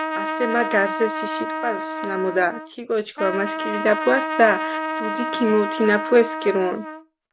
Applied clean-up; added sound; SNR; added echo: none; Trumpet; 5 dB; none.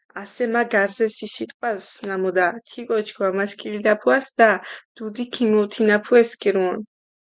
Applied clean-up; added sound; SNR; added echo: none; none; none; none.